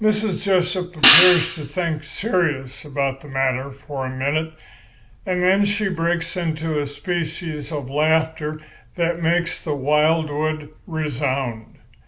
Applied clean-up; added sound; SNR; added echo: none; Hi-hat; -2 dB; none.